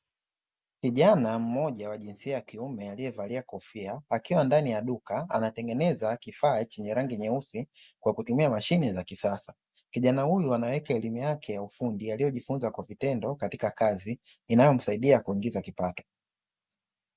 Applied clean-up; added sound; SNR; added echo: none; none; none; none.